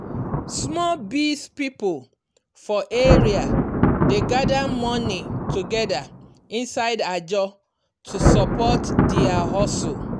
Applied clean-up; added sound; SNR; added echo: none; Thunder; -2 dB; none.